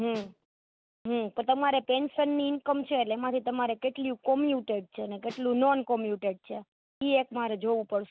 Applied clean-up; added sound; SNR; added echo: none; Snare drum; 19 dB; none.